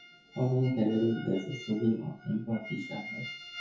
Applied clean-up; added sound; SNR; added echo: classical method WPE with log-MMSE.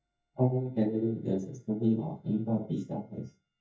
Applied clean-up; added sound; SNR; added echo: neural mask model DeepFilterNet 3.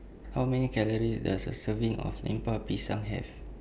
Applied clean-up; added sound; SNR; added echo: none; none; none; none.